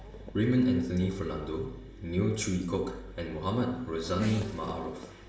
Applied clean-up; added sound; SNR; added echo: none; Race car, auto racing / Accelerating, revving, vroom; 16 dB; reverberation time 0.8 s.